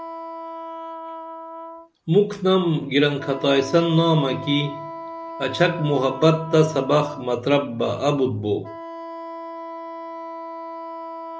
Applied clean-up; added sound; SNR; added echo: none; Wind instrument, woodwind instrument; 12 dB; none.